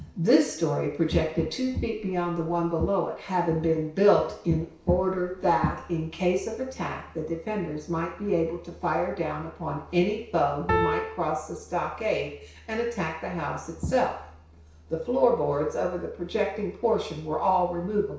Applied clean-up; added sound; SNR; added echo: none; Piano; -1 dB; reverberation time 0.6 s.